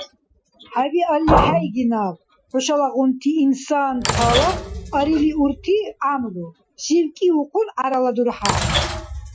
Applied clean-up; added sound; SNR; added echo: classical method Wiener filter.